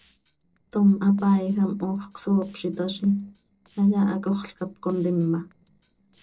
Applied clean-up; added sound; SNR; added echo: neural separator model SepFormer DNS4.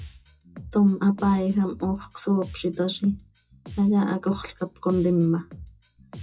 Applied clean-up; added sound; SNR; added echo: classical method WPE with log-MMSE.